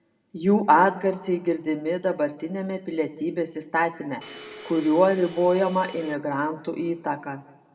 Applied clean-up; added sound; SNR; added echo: none; Domestic sounds, home sounds; 16 dB; reverberation time 0.9 s.